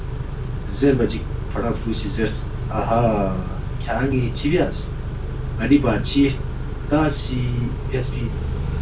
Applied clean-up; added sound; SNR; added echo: none; Idling / Accelerating, revving, vroom / Car; 3 dB; reverberation time 0.2 s.